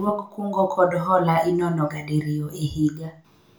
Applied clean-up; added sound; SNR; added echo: none; none; none; reverberation time 0.3 s.